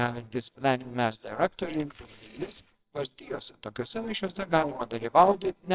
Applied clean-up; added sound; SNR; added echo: neural separator model SepFormer WHAMR!.